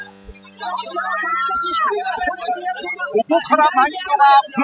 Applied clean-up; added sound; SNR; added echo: classical method spectral subtraction.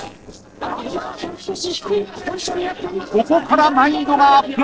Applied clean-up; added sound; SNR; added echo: neural separator model SepFormer DNS4.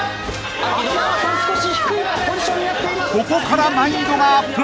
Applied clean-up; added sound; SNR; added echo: none; none; none; none.